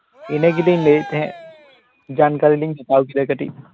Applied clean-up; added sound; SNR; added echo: none; Cheering; 15 dB; none.